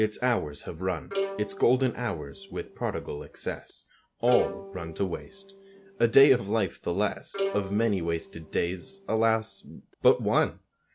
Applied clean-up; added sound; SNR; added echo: none; Bowed string instrument; 10 dB; none.